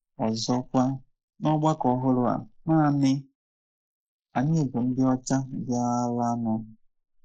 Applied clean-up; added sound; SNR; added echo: neural mask model Resemble Enhance denoiser.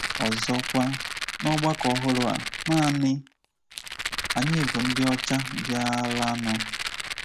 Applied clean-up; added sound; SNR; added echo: none; Rattle; 5 dB; none.